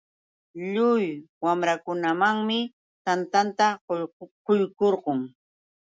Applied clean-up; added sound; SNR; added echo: none; none; none; none.